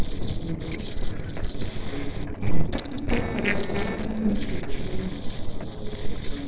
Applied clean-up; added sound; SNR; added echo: neural separator model SepFormer DNS4.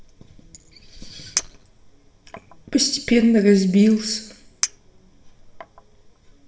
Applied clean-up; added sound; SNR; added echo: none; Chink, clink; 13 dB; reverberation time 0.7 s.